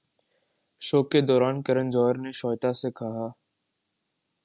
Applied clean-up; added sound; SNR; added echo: none; none; none; none.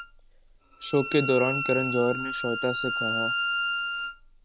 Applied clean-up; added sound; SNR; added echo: none; Bowed string instrument; 2 dB; none.